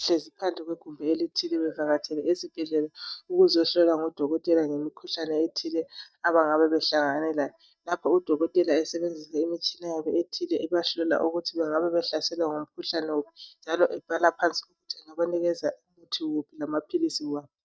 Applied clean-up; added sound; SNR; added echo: neural mask model DeepFilterNet 3.